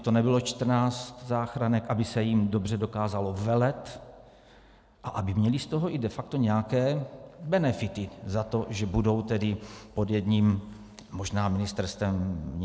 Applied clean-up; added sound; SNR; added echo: none; none; none; none.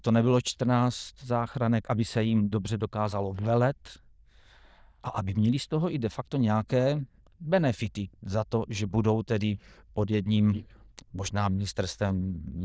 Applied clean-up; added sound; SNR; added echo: neural diffusion model UNIVERSE++.